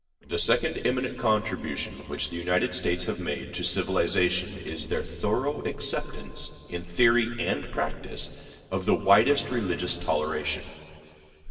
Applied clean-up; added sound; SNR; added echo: neural separator model SepFormer DNS4.